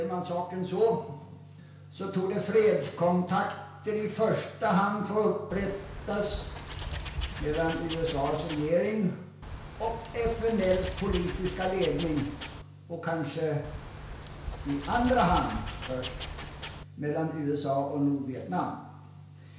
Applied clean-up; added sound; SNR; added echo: none; Wild animals; 8 dB; reverberation time 0.5 s.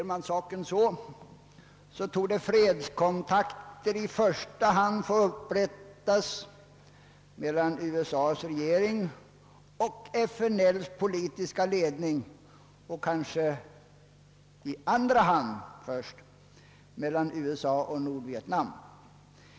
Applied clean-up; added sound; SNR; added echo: none; none; none; none.